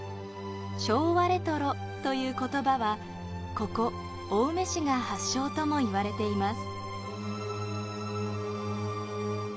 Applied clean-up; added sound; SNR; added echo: none; none; none; none.